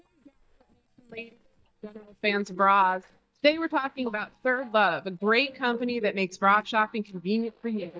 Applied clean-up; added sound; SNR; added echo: neural mask model DeepFilterNet 3.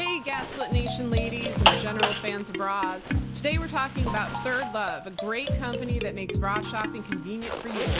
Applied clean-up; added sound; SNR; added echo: none; Zipper (clothing) + Marimba, xylophone; 3 dB; none.